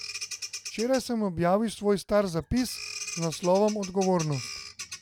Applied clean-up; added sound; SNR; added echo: none; Bird vocalization, bird call, bird song; 13 dB; none.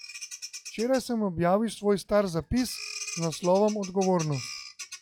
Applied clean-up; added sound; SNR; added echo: classical method log-MMSE.